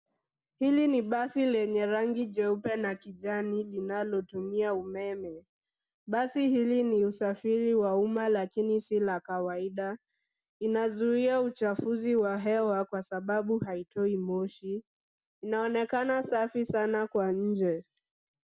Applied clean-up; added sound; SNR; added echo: none; none; none; none.